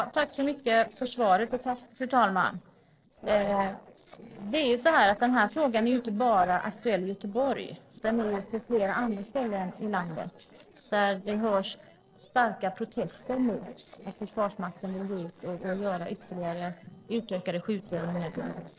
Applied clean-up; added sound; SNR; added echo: neural separator model SepFormer DNS4.